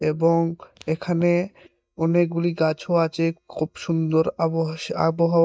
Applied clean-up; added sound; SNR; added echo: neural mask model DeepFilterNet 3.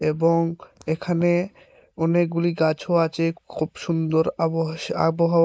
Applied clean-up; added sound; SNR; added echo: neural mask model Resemble Enhance denoiser.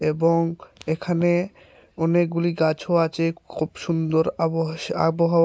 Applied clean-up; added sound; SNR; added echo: none; none; none; none.